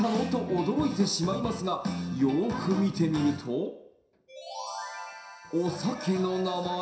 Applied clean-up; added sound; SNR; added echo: none; Snare drum; 19 dB; reverberation time 0.7 s.